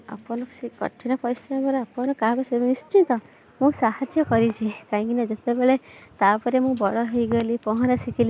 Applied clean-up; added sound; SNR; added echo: none; none; none; none.